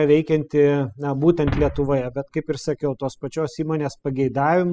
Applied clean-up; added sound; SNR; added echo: classical method spectral subtraction.